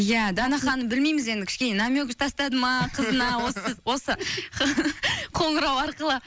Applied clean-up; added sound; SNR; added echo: none; none; none; none.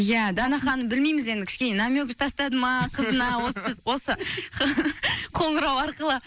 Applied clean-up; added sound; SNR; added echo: neural mask model Resemble Enhance denoiser.